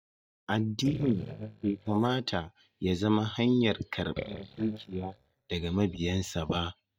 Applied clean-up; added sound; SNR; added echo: neural mask model DeepFilterNet 3.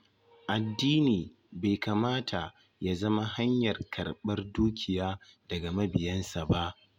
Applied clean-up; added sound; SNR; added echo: none; none; none; none.